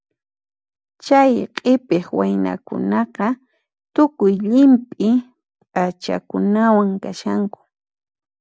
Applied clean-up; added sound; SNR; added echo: none; none; none; none.